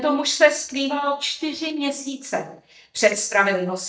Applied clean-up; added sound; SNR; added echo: neural mask model DeepFilterNet 3.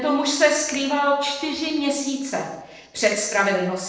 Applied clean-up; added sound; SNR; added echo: neural separator model SepFormer DNS4.